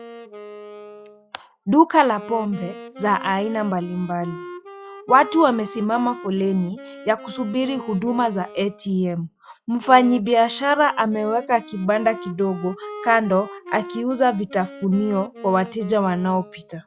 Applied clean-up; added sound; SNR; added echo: classical method log-MMSE.